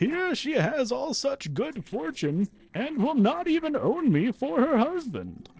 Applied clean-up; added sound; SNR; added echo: neural separator model SepFormer DNS4.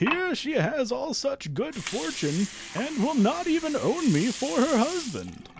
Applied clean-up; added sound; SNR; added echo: none; Water; 12 dB; none.